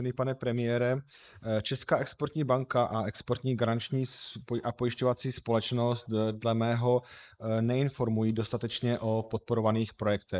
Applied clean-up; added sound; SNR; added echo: neural mask model Resemble Enhance denoiser.